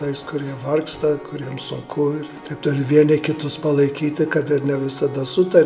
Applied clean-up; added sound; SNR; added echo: none; Piano; 20 dB; reverberation time 0.7 s.